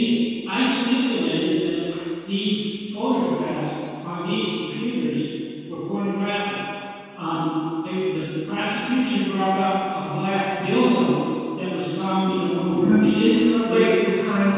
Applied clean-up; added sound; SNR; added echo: none; none; none; reverberation time 2.1 s.